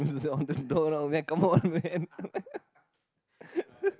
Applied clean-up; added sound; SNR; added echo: none; none; none; none.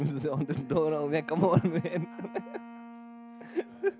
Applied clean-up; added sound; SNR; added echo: none; Wind instrument, woodwind instrument; 16 dB; none.